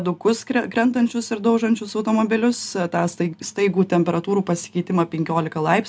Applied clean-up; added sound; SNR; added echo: none; none; none; none.